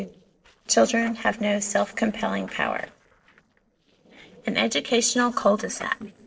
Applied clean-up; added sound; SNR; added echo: neural separator model SepFormer DNS4.